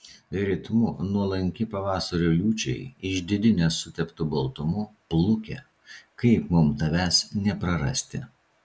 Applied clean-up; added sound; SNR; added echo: none; none; none; none.